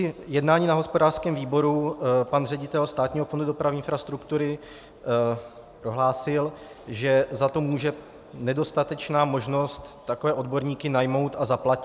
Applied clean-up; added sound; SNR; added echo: none; none; none; none.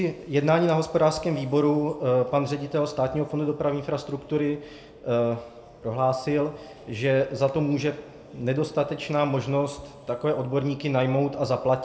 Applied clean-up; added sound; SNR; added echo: none; none; none; reverberation time 1.8 s.